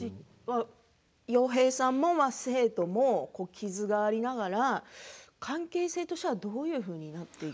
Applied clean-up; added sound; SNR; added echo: none; none; none; none.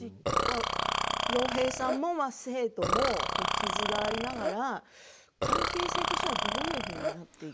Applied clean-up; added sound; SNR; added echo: none; Burping, eructation; -3 dB; none.